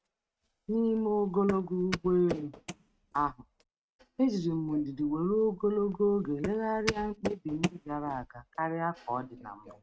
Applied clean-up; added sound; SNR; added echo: neural mask model RNNoise.